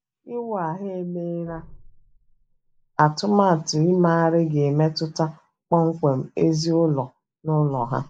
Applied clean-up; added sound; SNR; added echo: neural mask model Resemble Enhance denoiser.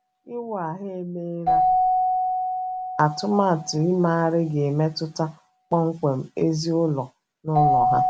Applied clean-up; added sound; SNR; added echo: none; Keyboard (musical); 2 dB; none.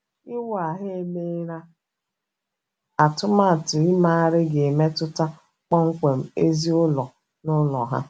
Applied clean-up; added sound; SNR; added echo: none; none; none; none.